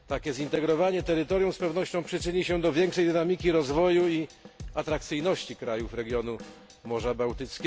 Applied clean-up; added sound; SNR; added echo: none; Drum / Drum kit; 16 dB; none.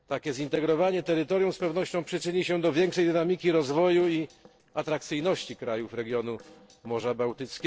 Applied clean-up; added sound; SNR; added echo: neural separator model SepFormer DNS4.